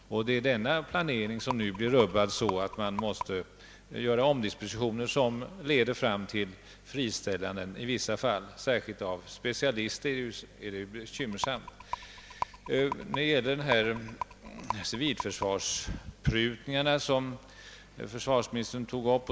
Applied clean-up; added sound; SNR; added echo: none; Rattle; 9 dB; none.